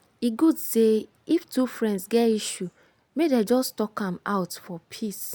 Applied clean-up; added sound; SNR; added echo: none; none; none; none.